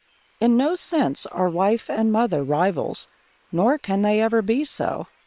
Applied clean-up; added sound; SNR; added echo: neural separator model SepFormer WHAM!.